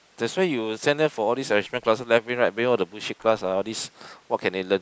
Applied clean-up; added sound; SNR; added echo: neural mask model Resemble Enhance denoiser.